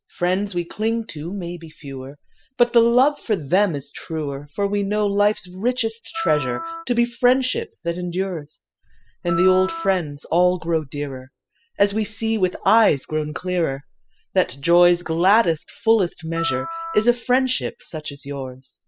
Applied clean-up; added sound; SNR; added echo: classical method spectral subtraction.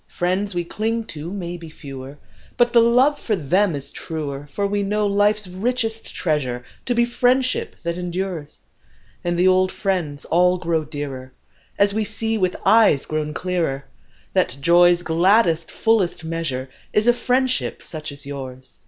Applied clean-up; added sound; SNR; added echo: none; none; none; none.